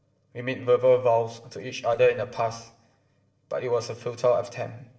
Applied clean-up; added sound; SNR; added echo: neural separator model SepFormer DNS4.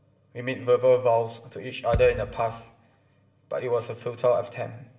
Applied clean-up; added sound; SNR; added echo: none; Thump, thud; 8 dB; reverberation time 0.7 s.